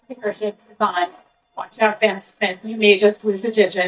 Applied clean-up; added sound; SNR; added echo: neural mask model DeepFilterNet 3.